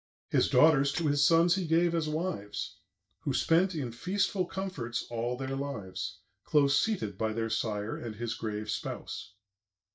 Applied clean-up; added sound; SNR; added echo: neural mask model DeepFilterNet 3.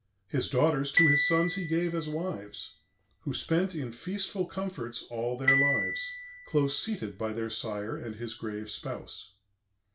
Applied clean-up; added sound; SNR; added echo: none; Glockenspiel; 2 dB; none.